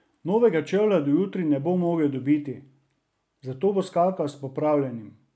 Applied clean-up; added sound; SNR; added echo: none; none; none; none.